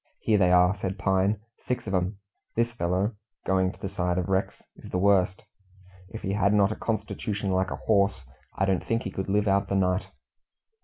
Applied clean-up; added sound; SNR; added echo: none; none; none; none.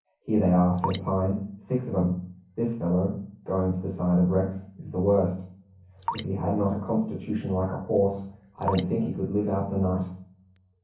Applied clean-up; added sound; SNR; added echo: none; Drip; 14 dB; reverberation time 0.6 s.